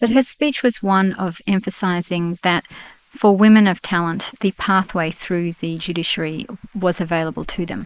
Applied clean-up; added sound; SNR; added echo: neural mask model Resemble Enhance denoiser.